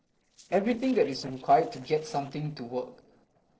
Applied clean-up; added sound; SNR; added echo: neural separator model SepFormer DNS4.